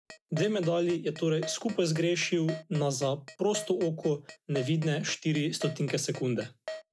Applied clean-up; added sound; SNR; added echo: none; Keyboard (musical); 15 dB; none.